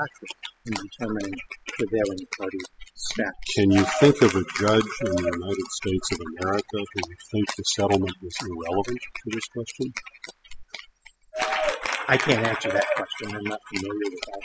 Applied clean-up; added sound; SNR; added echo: classical method spectral subtraction.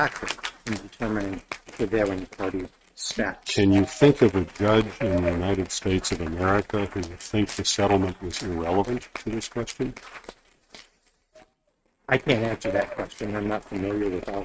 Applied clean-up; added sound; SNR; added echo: neural mask model RNNoise.